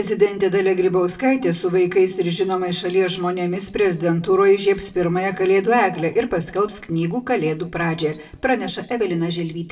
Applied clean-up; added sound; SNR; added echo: none; none; none; reverberation time 0.6 s.